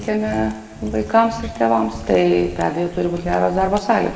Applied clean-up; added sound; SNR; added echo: none; Mechanisms; 15 dB; reverberation time 1.0 s.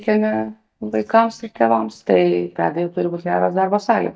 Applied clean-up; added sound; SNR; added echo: neural mask model DeepFilterNet 3.